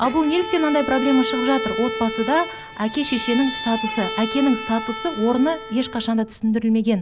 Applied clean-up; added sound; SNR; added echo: none; Bowed string instrument; 8 dB; none.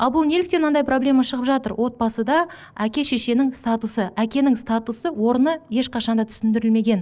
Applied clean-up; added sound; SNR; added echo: none; none; none; none.